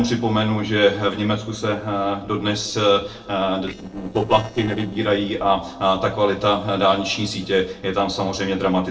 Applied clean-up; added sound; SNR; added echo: neural separator model SepFormer DNS4.